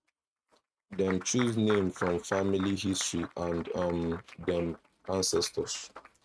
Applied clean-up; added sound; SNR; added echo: neural mask model RNNoise.